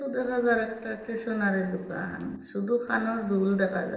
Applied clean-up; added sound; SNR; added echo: neural separator model SepFormer DNS4.